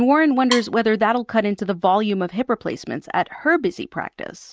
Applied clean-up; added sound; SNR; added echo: neural mask model RNNoise.